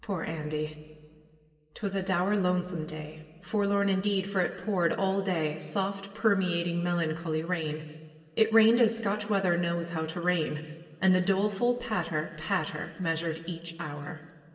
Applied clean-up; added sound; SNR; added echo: none; none; none; reverberation time 2.4 s.